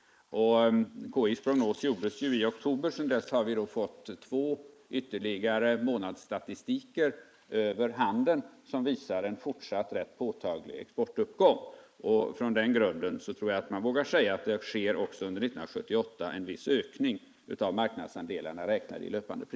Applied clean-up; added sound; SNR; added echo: neural mask model Resemble Enhance denoiser.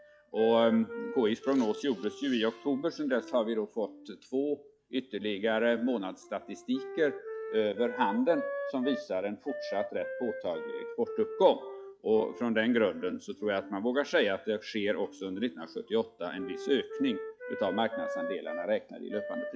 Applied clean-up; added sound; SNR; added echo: classical method log-MMSE.